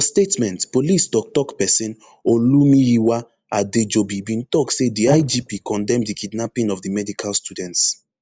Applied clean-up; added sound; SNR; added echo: neural mask model Resemble Enhance denoiser.